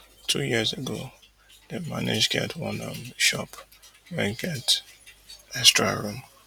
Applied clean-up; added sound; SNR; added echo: none; none; none; none.